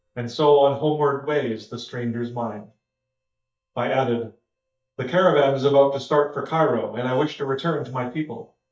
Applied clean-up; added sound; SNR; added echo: neural mask model DeepFilterNet 3.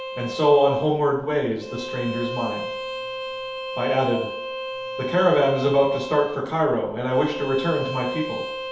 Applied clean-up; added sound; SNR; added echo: none; Bowed string instrument; 9 dB; reverberation time 0.8 s.